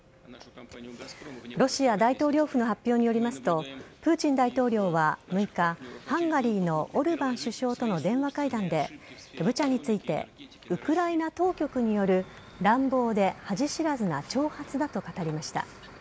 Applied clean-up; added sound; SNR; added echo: none; none; none; none.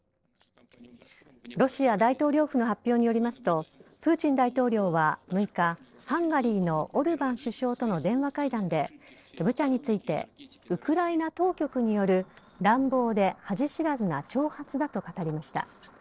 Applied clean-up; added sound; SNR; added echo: neural separator model SepFormer DNS4.